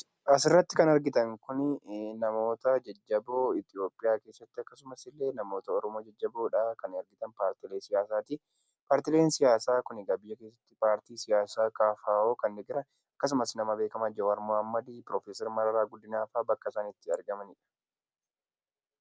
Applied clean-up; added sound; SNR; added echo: none; none; none; none.